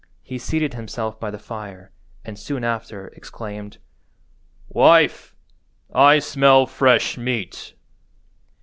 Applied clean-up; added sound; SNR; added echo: none; none; none; none.